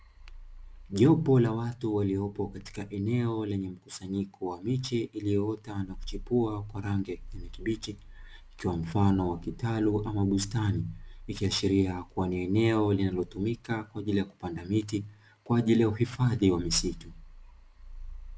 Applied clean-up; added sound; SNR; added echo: none; Purr; 17 dB; none.